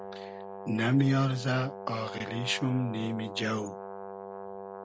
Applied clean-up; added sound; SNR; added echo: none; Brass instrument; 10 dB; none.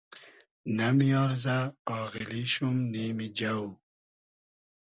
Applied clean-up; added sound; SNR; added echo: none; none; none; none.